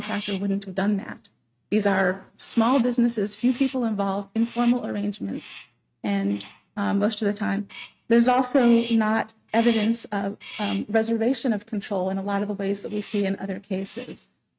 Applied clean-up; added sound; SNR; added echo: neural mask model RNNoise.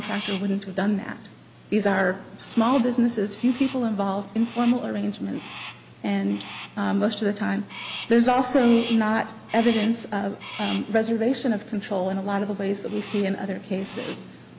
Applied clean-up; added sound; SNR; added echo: none; Crow; 17 dB; none.